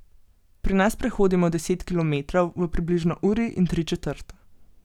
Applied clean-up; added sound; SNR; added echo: none; none; none; none.